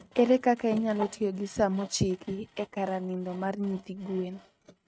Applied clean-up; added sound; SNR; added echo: neural mask model RNNoise.